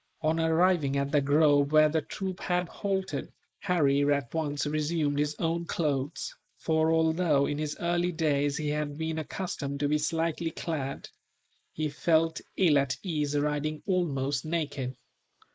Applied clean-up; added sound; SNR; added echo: neural mask model Resemble Enhance denoiser.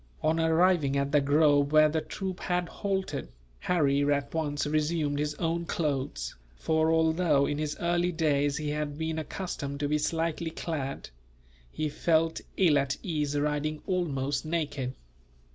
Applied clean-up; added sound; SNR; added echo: none; none; none; none.